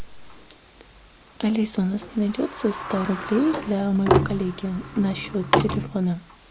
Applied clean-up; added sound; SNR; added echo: none; Sliding door; 3 dB; none.